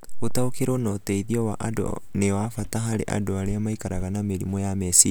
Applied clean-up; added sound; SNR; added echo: none; Walk, footsteps; 15 dB; none.